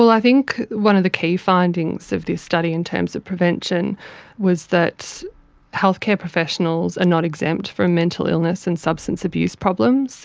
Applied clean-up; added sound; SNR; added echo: none; none; none; none.